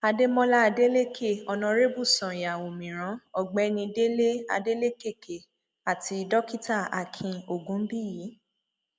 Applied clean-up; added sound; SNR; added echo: none; none; none; none.